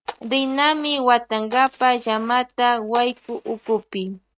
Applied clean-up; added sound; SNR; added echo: neural mask model RNNoise.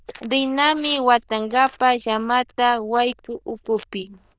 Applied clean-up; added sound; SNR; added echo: neural diffusion model UNIVERSE++.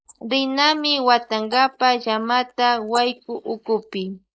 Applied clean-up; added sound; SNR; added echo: neural mask model Resemble Enhance denoiser.